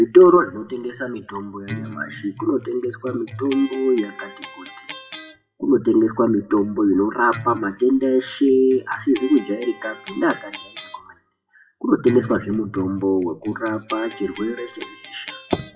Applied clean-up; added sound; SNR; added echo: classical method WPE with log-MMSE.